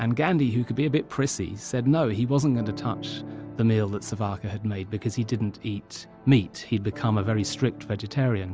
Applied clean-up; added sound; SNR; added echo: none; none; none; none.